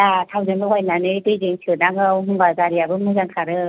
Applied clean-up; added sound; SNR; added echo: none; none; none; none.